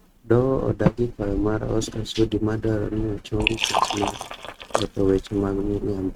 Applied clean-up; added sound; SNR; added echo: neural mask model RNNoise.